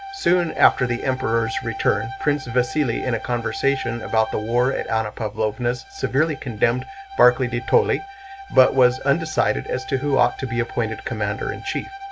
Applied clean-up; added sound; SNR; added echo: none; Bowed string instrument; 14 dB; none.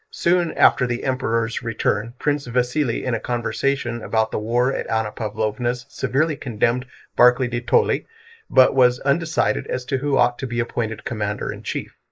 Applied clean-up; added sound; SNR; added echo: neural mask model Resemble Enhance denoiser.